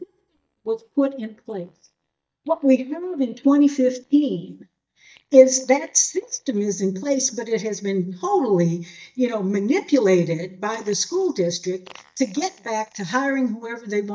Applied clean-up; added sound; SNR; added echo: neural mask model DeepFilterNet 3.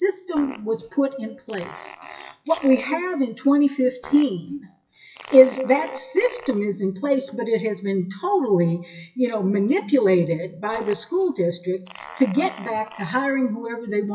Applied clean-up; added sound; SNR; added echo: classical method WPE with log-MMSE.